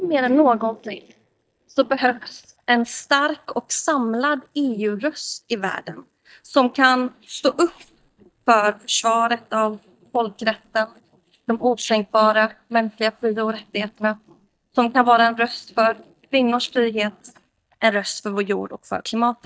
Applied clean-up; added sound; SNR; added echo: neural mask model DeepFilterNet 3.